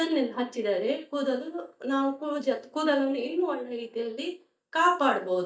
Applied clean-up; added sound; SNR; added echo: neural mask model DeepFilterNet 3.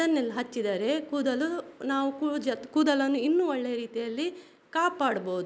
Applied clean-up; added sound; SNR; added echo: none; none; none; none.